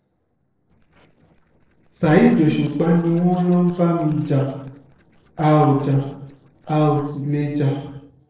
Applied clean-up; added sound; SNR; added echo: neural separator model SepFormer DNS4.